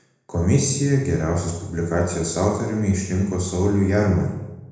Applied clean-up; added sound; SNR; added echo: none; none; none; reverberation time 0.9 s.